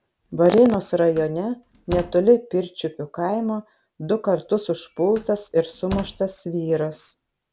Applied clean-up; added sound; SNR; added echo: none; Slam; 17 dB; none.